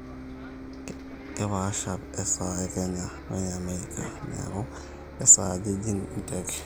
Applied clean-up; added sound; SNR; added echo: none; Bus; 11 dB; none.